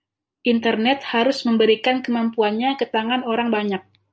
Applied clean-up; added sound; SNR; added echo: none; none; none; none.